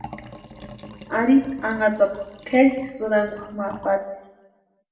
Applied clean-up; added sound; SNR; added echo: none; Liquid; 19 dB; reverberation time 0.8 s.